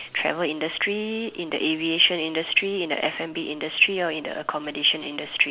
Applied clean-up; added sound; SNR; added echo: none; none; none; none.